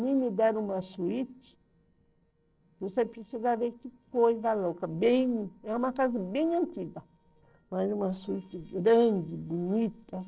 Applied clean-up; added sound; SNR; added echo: neural separator model SepFormer DNS4.